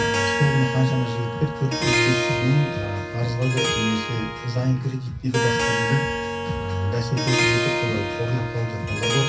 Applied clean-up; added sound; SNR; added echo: none; Harp; 1 dB; reverberation time 0.3 s.